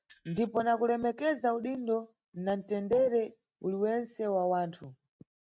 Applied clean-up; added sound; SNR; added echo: neural mask model RNNoise.